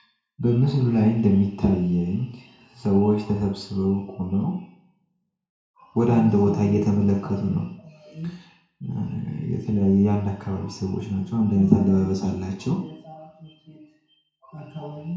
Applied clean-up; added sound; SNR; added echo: none; none; none; reverberation time 0.5 s.